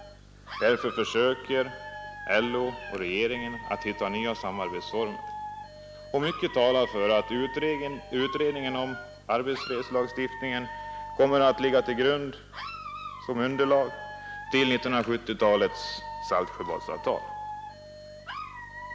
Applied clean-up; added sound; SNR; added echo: none; Alarm / Dog; 11 dB; none.